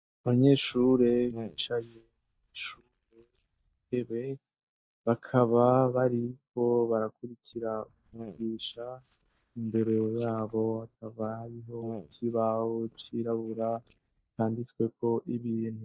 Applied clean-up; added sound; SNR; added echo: neural mask model DeepFilterNet 3.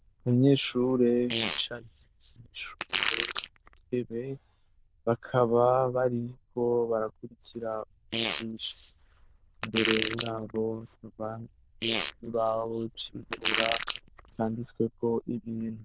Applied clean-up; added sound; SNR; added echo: neural diffusion model UNIVERSE++.